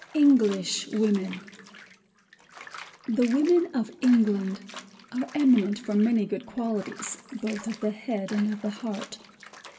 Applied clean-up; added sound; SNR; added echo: none; Bathtub (filling or washing) / Water; 19 dB; reverberation time 1.0 s.